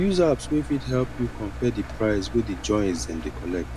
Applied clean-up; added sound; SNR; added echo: none; Engine; 10 dB; none.